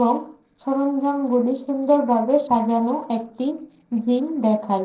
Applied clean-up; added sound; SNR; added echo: neural separator model SepFormer DNS4.